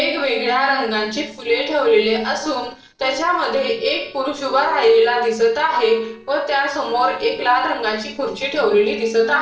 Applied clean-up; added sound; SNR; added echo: neural separator model SepFormer DNS4.